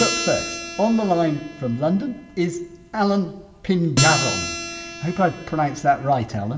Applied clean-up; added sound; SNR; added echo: none; Acoustic guitar; 6 dB; reverberation time 0.9 s.